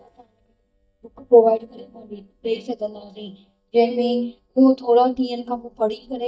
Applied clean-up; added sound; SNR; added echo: neural mask model DeepFilterNet 3.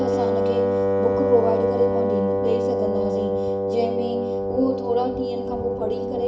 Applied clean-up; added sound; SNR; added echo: none; Wind instrument, woodwind instrument; -3 dB; reverberation time 0.6 s.